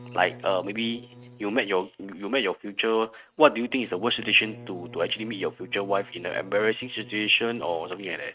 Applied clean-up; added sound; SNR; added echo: neural mask model RNNoise.